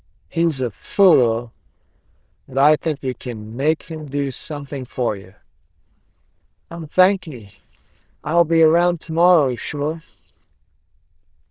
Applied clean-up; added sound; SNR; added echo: neural diffusion model UNIVERSE++.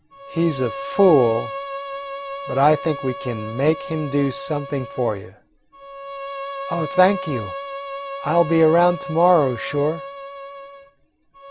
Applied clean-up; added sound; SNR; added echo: none; Bowed string instrument; 10 dB; none.